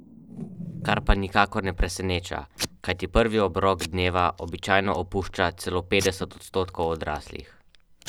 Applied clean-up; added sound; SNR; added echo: none; Packing tape, duct tape / Tearing; 14 dB; none.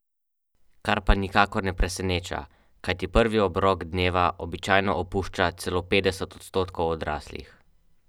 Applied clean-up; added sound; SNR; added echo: none; none; none; none.